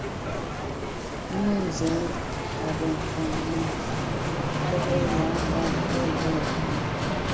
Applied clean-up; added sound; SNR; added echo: none; Bicycle; -3 dB; none.